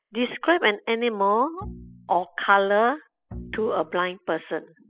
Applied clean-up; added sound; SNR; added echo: classical method spectral subtraction.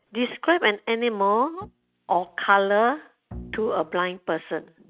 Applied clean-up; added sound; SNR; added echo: neural mask model RNNoise.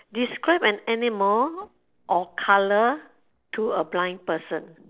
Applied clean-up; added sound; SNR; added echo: neural separator model SepFormer DNS4.